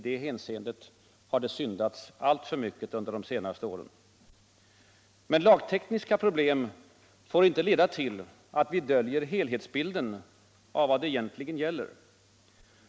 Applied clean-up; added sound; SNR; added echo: none; none; none; none.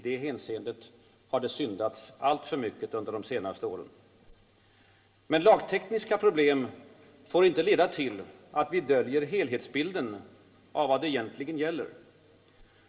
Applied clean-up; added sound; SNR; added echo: none; none; none; reverberation time 2.6 s.